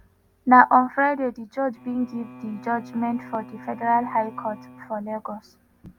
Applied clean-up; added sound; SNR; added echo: none; Bowed string instrument; 19 dB; none.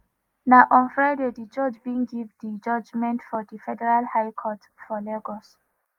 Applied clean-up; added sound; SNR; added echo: neural mask model Resemble Enhance denoiser.